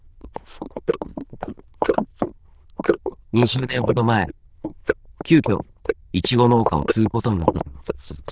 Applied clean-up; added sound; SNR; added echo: neural diffusion model UNIVERSE++.